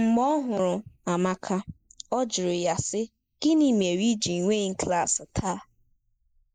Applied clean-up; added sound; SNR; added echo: neural mask model Resemble Enhance denoiser.